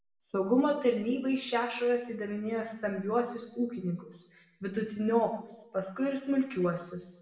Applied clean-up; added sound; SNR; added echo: none; none; none; reverberation time 0.8 s.